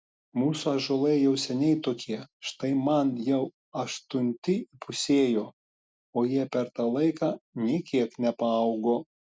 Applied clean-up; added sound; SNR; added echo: none; none; none; none.